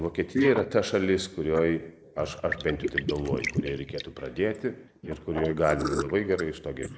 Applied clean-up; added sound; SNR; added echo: neural mask model Resemble Enhance denoiser.